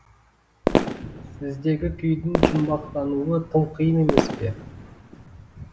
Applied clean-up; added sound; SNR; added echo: none; Fireworks; 1 dB; none.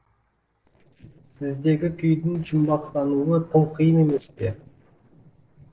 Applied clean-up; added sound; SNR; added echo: neural separator model SepFormer DNS4.